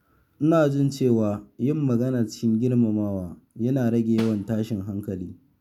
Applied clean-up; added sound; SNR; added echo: none; Snare drum; 18 dB; none.